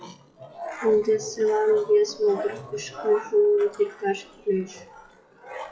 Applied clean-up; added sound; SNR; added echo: classical method WPE with log-MMSE.